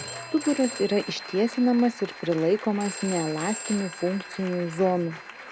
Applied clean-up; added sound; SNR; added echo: none; Applause + Telephone; 12 dB; none.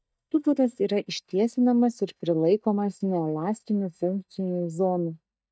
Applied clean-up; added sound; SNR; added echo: neural mask model DeepFilterNet 3.